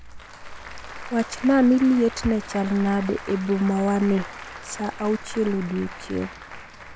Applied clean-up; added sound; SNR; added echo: none; Applause / Crowd; 13 dB; none.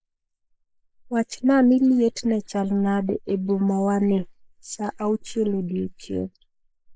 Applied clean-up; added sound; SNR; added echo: neural mask model Resemble Enhance denoiser.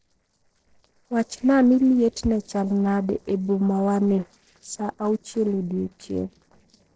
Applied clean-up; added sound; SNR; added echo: neural separator model SepFormer DNS4.